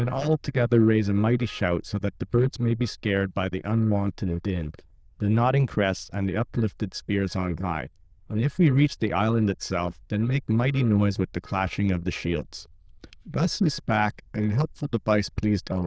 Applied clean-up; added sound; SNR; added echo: neural diffusion model UNIVERSE++.